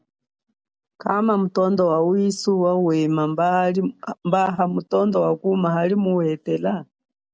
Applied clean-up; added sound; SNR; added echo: none; none; none; none.